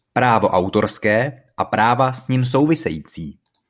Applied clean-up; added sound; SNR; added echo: none; none; none; none.